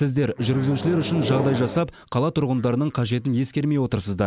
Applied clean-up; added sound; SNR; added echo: none; Microwave oven; 6 dB; none.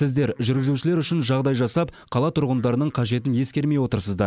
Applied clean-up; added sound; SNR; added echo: none; none; none; none.